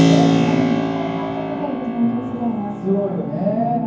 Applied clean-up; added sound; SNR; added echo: none; Keyboard (musical); -1 dB; reverberation time 0.9 s.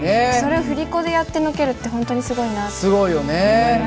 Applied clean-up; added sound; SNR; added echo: none; none; none; none.